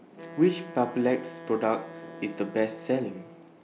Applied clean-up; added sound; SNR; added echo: none; Wind instrument, woodwind instrument; 15 dB; none.